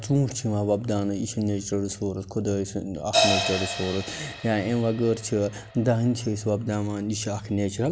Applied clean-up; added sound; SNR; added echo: none; Crash cymbal; 7 dB; none.